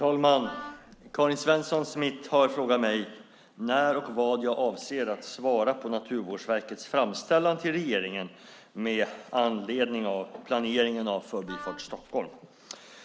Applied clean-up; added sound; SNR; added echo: none; Wind instrument, woodwind instrument; 16 dB; none.